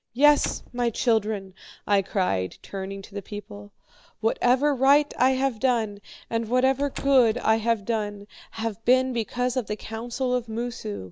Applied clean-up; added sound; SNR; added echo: neural mask model DeepFilterNet 3.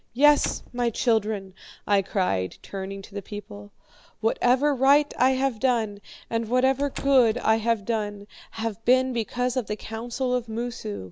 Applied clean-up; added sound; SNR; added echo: none; Squeak / Slam / Wood; 14 dB; none.